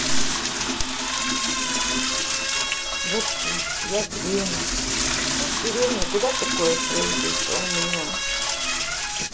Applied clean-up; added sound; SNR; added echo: none; Toilet flush / Door; -4 dB; reverberation time 0.2 s.